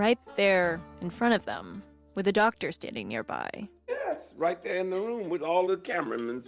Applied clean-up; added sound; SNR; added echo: none; none; none; none.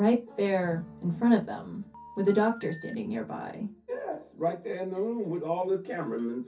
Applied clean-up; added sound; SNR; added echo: none; Telephone; 18 dB; reverberation time 0.3 s.